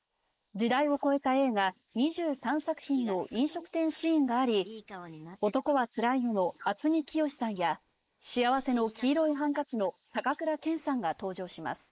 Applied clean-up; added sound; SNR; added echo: neural mask model Resemble Enhance denoiser.